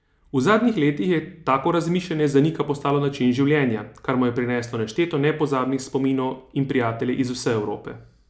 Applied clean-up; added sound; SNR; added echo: none; none; none; none.